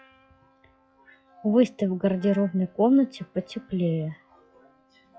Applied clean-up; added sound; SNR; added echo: classical method log-MMSE.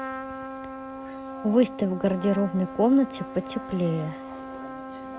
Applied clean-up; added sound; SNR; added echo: none; Trumpet; 10 dB; none.